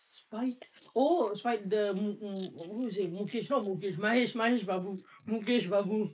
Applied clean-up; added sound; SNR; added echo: neural mask model Resemble Enhance denoiser.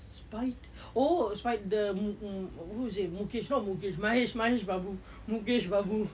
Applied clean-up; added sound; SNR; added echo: none; none; none; none.